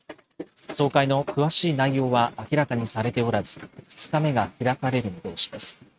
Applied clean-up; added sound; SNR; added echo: neural mask model RNNoise.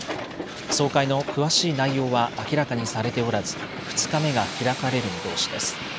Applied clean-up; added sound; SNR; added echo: none; Hiss; 8 dB; none.